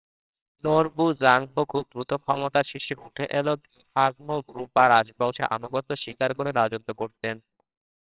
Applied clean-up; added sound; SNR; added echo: neural separator model SepFormer WHAMR!.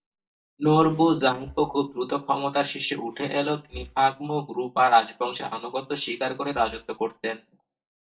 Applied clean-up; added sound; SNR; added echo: neural mask model DeepFilterNet 3.